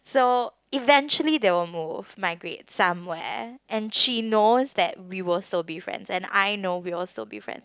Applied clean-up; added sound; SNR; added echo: none; none; none; none.